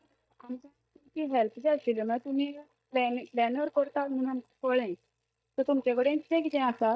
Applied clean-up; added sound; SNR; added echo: neural mask model DeepFilterNet 3.